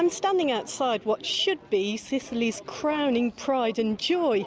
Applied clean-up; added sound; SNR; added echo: none; none; none; none.